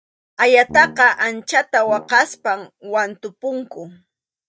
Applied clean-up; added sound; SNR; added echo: neural mask model DeepFilterNet 3.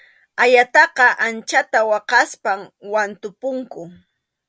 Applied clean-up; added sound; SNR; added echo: none; none; none; none.